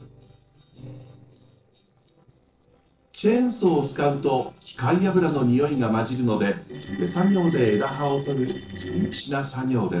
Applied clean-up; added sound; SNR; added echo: neural separator model SepFormer DNS4.